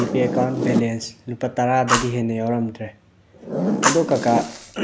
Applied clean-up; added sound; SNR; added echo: none; Fire + Zipper (clothing); 3 dB; none.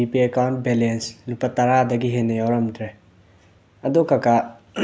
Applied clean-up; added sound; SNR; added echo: none; none; none; none.